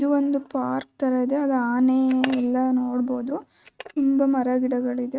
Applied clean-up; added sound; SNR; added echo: neural mask model RNNoise.